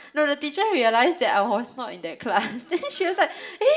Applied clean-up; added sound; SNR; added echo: none; none; none; reverberation time 0.5 s.